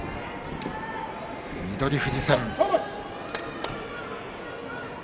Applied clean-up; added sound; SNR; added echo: none; Thunder; 11 dB; none.